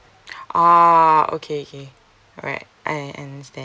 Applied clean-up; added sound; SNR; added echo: none; none; none; none.